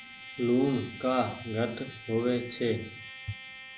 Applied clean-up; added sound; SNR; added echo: none; Trumpet; 15 dB; none.